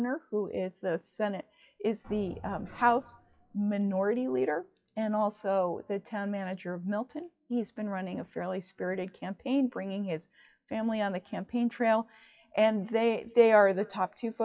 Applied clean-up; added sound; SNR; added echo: classical method WPE with log-MMSE.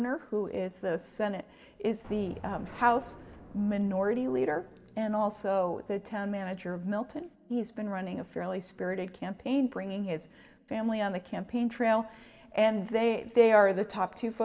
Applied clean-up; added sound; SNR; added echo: none; Explosion; 19 dB; reverberation time 1.6 s.